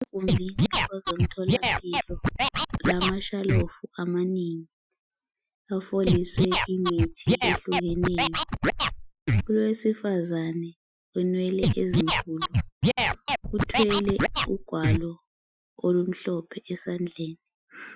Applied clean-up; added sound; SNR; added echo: classical method Wiener filter.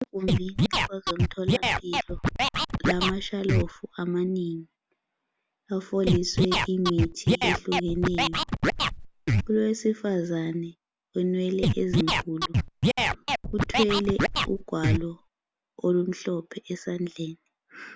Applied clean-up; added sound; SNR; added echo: none; Scratching (performance technique); -3 dB; none.